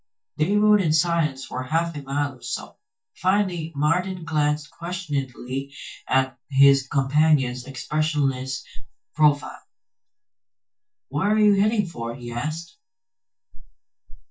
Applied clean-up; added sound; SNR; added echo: neural mask model DeepFilterNet 3.